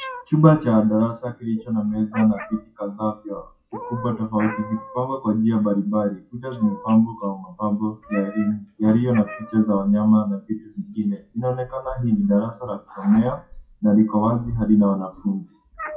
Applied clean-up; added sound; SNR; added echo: classical method WPE with log-MMSE.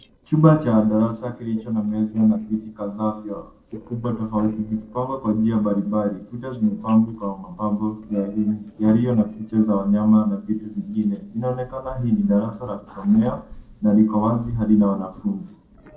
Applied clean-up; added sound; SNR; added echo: neural separator model SepFormer DNS4.